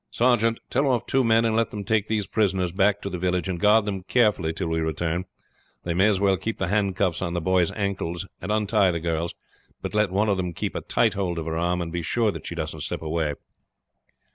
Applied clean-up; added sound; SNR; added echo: none; none; none; none.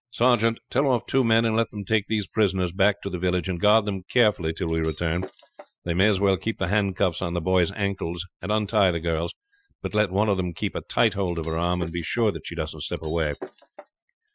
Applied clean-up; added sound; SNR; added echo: classical method Wiener filter.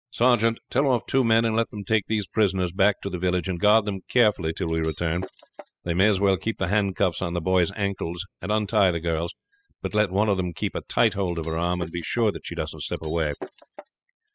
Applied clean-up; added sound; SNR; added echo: classical method spectral subtraction.